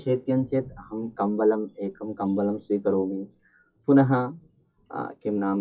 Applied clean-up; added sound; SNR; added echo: classical method WPE with log-MMSE.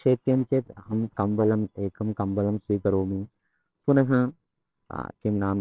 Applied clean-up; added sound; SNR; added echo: neural separator model SepFormer WHAMR!.